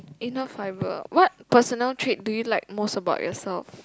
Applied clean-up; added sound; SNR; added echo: none; none; none; none.